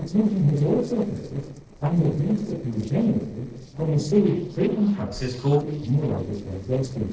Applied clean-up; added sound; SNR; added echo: neural separator model SepFormer DNS4.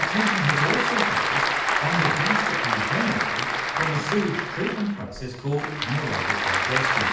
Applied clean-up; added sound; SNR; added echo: none; Applause / Crowd; -4 dB; reverberation time 0.8 s.